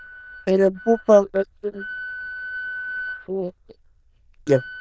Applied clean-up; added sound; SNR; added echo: neural diffusion model UNIVERSE++.